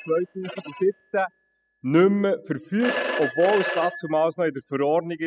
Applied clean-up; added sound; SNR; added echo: classical method spectral subtraction.